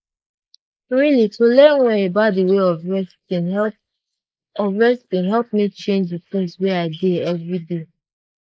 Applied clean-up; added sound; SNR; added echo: neural mask model Resemble Enhance denoiser.